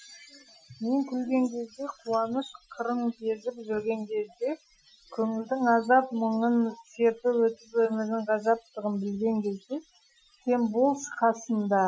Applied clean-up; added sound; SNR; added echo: classical method Wiener filter.